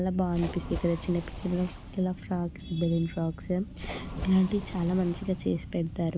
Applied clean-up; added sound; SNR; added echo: none; Splash, splatter; 12 dB; none.